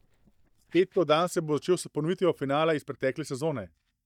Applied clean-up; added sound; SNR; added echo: neural mask model DeepFilterNet 3.